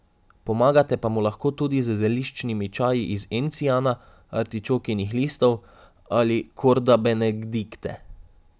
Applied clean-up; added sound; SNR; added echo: none; none; none; none.